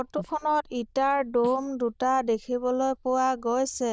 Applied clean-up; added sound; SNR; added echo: neural diffusion model UNIVERSE++.